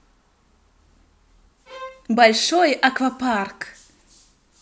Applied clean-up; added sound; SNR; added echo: none; Bowed string instrument; 17 dB; none.